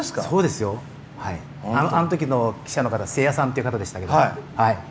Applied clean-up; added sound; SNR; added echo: none; none; none; none.